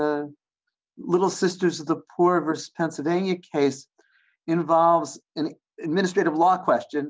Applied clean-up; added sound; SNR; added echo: none; none; none; none.